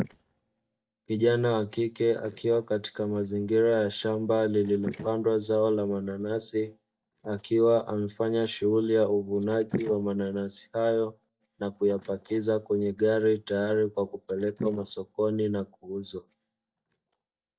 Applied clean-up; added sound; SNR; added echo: neural mask model DeepFilterNet 3.